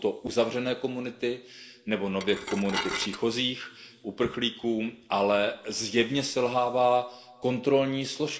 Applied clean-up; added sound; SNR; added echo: none; Dishes, pots, and pans / Glass; 7 dB; reverberation time 2.8 s.